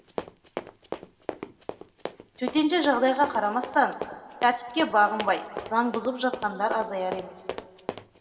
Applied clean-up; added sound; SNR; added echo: none; Run; 12 dB; reverberation time 2.2 s.